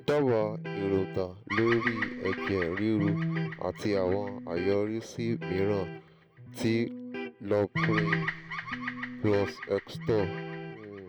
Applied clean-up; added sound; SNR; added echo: none; Bird vocalization, bird call, bird song + Electric guitar; 5 dB; none.